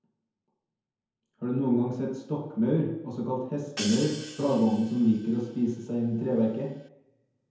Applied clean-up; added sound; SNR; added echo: none; Hi-hat; 14 dB; reverberation time 0.9 s.